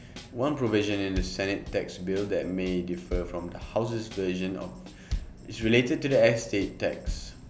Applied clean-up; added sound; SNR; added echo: none; Drum kit; 11 dB; none.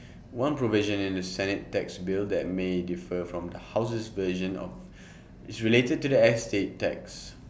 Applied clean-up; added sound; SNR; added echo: none; none; none; none.